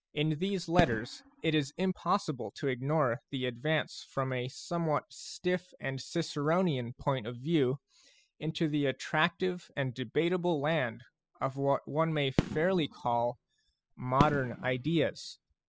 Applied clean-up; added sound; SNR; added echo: classical method spectral subtraction.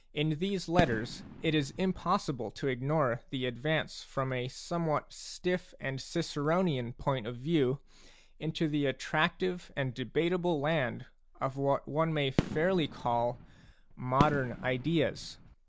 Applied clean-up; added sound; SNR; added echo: none; Fireworks; 6 dB; none.